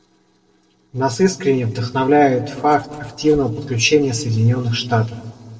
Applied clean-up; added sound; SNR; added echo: neural separator model SepFormer DNS4.